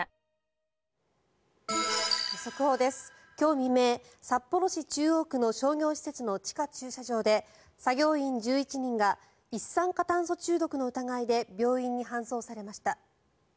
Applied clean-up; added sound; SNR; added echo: none; none; none; none.